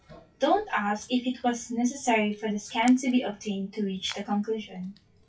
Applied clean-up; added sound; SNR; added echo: classical method WPE with log-MMSE.